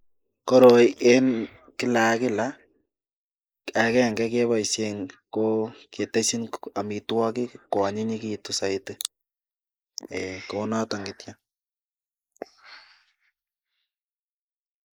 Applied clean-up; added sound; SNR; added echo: neural mask model Resemble Enhance denoiser.